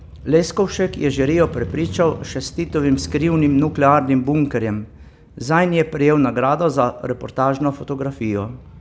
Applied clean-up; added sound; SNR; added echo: none; Motorcycle; 16 dB; none.